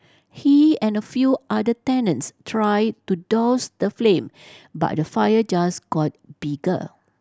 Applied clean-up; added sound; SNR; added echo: none; none; none; none.